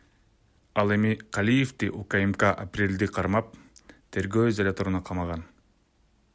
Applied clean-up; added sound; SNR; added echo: none; none; none; none.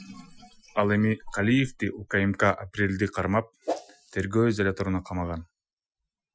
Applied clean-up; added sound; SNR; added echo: classical method Wiener filter.